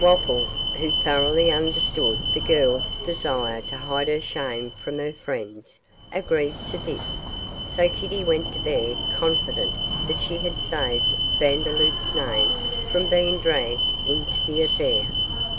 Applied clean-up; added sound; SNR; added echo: none; Alarm; 1 dB; none.